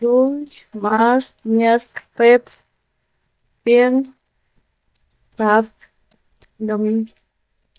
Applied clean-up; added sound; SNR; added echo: neural mask model DeepFilterNet 3.